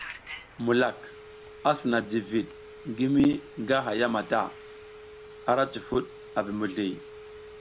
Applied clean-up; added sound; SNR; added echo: none; Telephone; 16 dB; none.